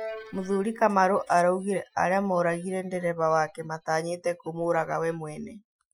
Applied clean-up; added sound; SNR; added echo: classical method Wiener filter.